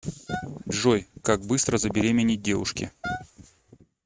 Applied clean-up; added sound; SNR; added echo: neural mask model RNNoise.